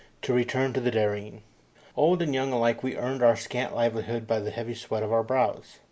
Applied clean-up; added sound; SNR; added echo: none; none; none; none.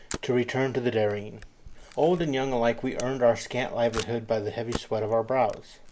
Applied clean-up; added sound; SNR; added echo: none; Camera; 15 dB; none.